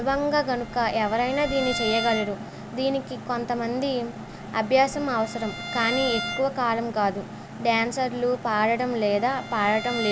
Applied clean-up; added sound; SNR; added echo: none; Bowed string instrument; 12 dB; none.